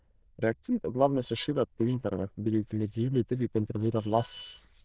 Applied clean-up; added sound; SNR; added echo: neural diffusion model UNIVERSE++.